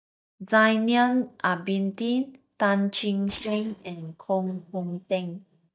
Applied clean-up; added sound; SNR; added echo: neural mask model DeepFilterNet 3.